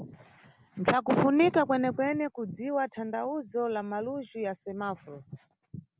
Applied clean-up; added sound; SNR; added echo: none; none; none; none.